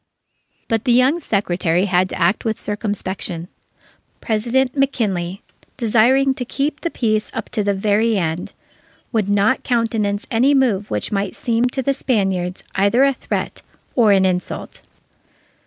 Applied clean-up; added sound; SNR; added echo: none; none; none; none.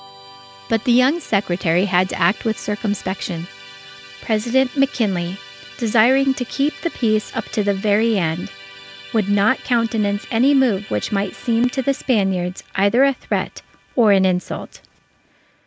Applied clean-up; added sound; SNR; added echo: none; Musical instrument; 20 dB; none.